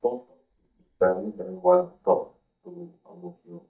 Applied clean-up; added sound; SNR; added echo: neural mask model DeepFilterNet 3.